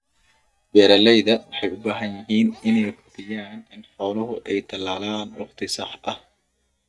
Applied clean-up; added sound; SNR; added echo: neural mask model DeepFilterNet 3.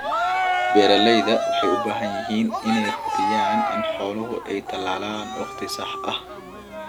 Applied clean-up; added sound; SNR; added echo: none; Cheering; 0 dB; none.